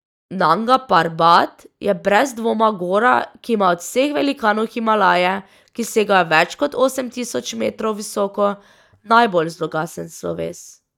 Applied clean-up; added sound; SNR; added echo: neural mask model DeepFilterNet 3.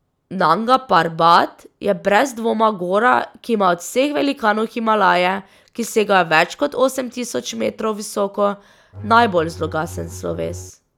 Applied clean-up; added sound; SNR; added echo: none; Bowed string instrument; 15 dB; none.